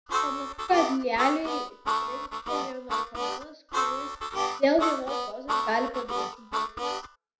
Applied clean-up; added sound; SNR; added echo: none; Harmonica; 0 dB; reverberation time 0.4 s.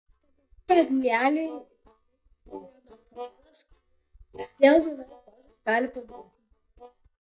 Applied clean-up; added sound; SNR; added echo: neural mask model DeepFilterNet 3.